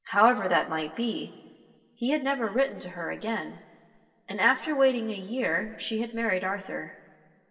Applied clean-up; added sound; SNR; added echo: none; none; none; reverberation time 1.7 s.